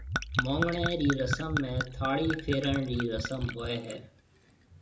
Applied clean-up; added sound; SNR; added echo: none; Gurgling / Chink, clink / Liquid; 3 dB; reverberation time 0.2 s.